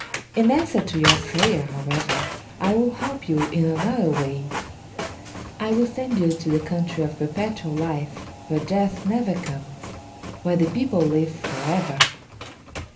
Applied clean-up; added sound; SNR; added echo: none; Printer; 6 dB; reverberation time 0.3 s.